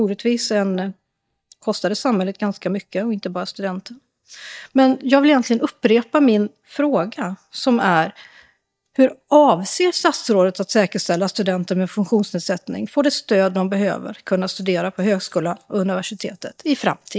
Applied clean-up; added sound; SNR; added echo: neural mask model DeepFilterNet 3.